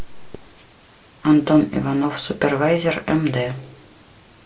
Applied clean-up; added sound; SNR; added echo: none; none; none; none.